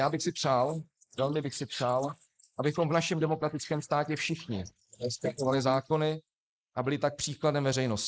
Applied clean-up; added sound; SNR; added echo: neural mask model Resemble Enhance denoiser.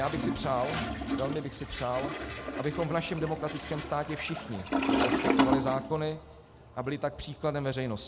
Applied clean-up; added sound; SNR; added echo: none; Toilet flush; 0 dB; none.